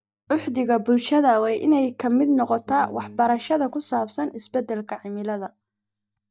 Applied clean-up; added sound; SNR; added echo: neural mask model DeepFilterNet 3.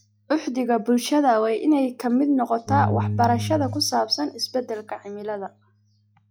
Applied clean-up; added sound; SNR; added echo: classical method log-MMSE.